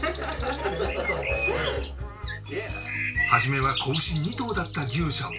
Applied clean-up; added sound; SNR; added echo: none; Bird; 5 dB; reverberation time 0.2 s.